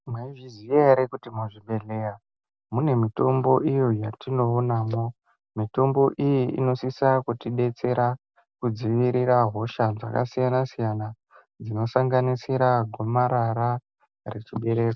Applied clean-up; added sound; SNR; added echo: none; none; none; none.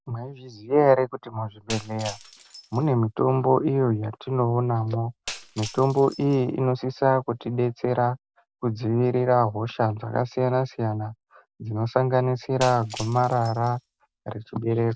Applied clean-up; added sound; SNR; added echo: none; Shatter; 18 dB; none.